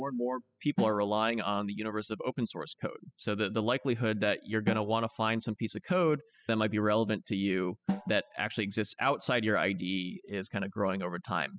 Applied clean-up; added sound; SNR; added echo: classical method spectral subtraction.